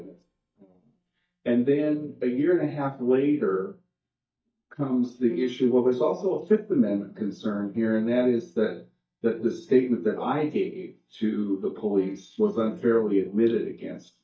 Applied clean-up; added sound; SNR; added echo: neural mask model DeepFilterNet 3.